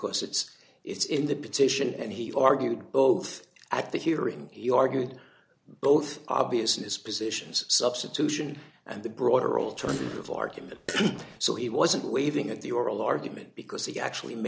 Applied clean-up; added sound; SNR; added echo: none; Fart; 13 dB; none.